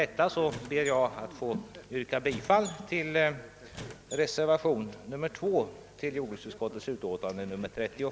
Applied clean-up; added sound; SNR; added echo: none; Squeak; 16 dB; none.